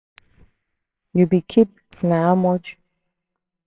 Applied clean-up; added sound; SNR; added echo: neural separator model SepFormer WHAMR!.